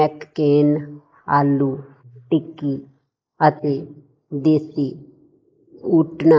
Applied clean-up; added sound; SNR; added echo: neural mask model Resemble Enhance denoiser.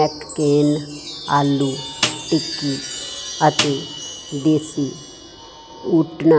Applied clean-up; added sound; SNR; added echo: none; Snare drum + Chime; 9 dB; none.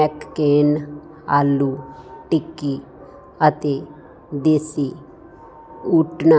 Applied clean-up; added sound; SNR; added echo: none; none; none; none.